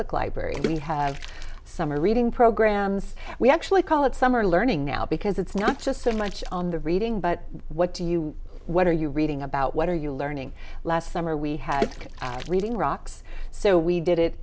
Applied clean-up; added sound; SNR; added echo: none; Water / Splash, splatter; 14 dB; none.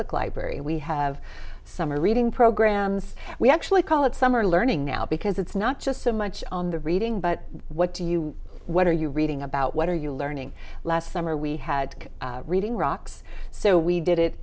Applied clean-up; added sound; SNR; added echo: none; none; none; none.